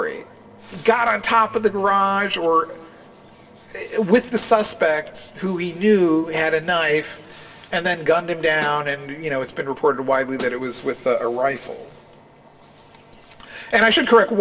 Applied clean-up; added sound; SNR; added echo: none; Snare drum; 15 dB; reverberation time 1.5 s.